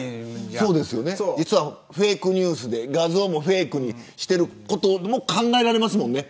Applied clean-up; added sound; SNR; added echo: none; none; none; none.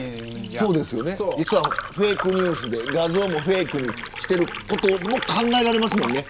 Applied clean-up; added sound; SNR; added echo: none; Liquid; 8 dB; none.